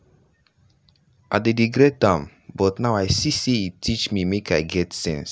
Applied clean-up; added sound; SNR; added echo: none; none; none; none.